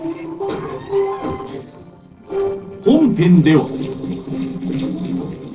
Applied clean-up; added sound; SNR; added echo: neural separator model SepFormer DNS4.